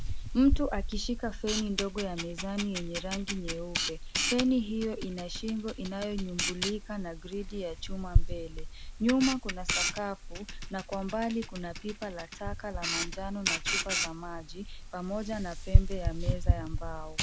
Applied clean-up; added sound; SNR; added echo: none; Camera; -2 dB; none.